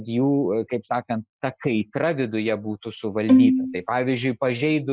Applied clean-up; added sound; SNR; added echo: classical method Wiener filter.